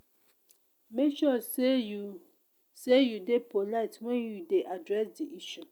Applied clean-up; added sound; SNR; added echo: none; none; none; none.